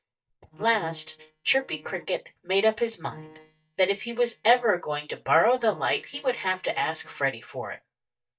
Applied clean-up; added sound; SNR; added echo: neural mask model DeepFilterNet 3.